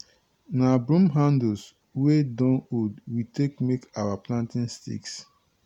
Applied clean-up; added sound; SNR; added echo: none; none; none; none.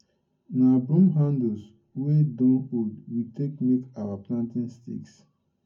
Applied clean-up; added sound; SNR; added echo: none; none; none; reverberation time 0.3 s.